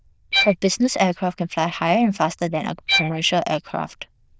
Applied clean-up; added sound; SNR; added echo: neural diffusion model UNIVERSE++.